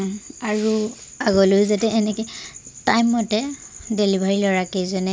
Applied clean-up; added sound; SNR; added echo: none; none; none; none.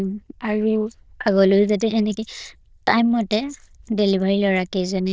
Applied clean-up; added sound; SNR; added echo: neural diffusion model UNIVERSE++.